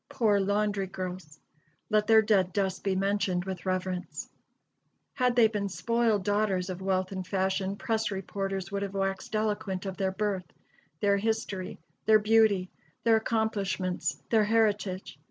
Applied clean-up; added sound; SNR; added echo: none; none; none; none.